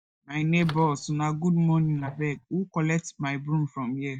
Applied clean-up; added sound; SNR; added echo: neural mask model DeepFilterNet 3.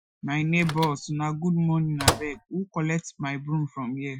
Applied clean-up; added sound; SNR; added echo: classical method Wiener filter.